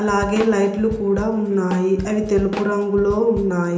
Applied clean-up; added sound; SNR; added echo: none; Drum kit; 13 dB; reverberation time 1.0 s.